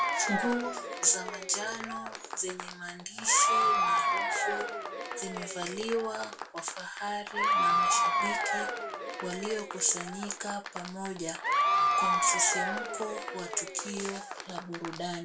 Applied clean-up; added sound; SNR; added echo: none; Applause / Crowd / Cheering; -3 dB; reverberation time 0.2 s.